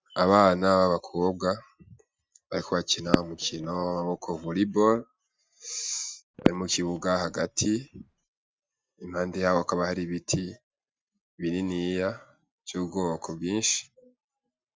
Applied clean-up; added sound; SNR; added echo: neural mask model RNNoise.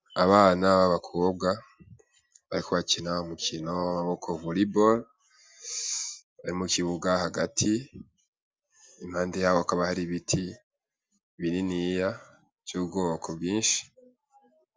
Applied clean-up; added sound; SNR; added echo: none; none; none; none.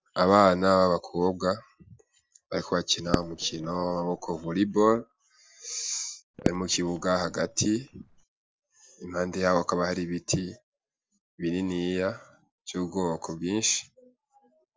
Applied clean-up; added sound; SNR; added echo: neural separator model SepFormer DNS4.